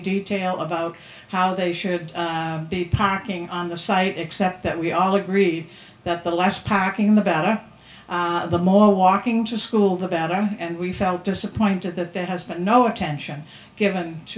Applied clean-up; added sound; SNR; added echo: none; none; none; reverberation time 0.3 s.